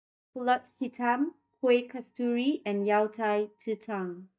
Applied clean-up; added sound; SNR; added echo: neural mask model DeepFilterNet 3.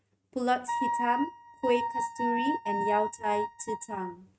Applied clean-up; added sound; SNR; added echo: neural mask model RNNoise.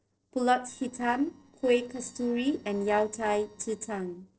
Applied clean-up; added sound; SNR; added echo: neural separator model SepFormer DNS4.